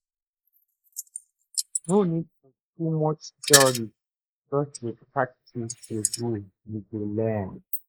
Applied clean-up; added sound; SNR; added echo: neural mask model Resemble Enhance denoiser.